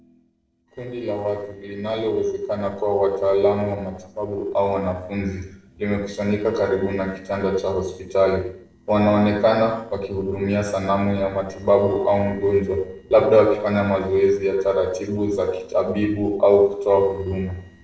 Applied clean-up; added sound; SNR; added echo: neural separator model SepFormer DNS4.